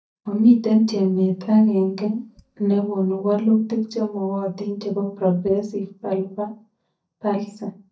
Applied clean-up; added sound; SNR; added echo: neural mask model DeepFilterNet 3.